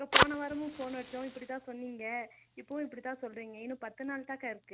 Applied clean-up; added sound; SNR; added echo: none; Fire; -4 dB; none.